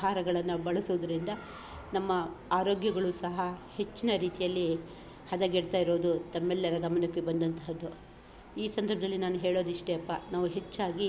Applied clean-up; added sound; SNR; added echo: none; none; none; none.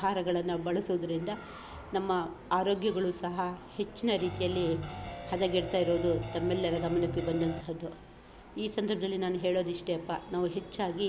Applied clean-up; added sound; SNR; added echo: none; Guitar; 8 dB; none.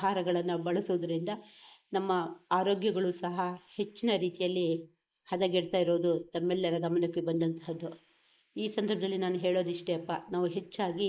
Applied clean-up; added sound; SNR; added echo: neural mask model Resemble Enhance denoiser.